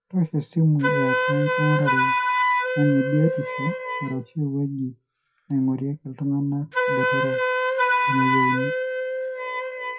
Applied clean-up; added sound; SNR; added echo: classical method WPE with log-MMSE.